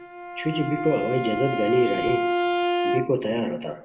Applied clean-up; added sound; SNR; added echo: none; Bowed string instrument; 2 dB; reverberation time 0.4 s.